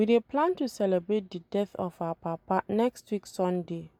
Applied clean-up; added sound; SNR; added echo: none; none; none; none.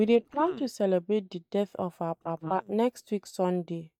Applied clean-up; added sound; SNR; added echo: neural mask model DeepFilterNet 3.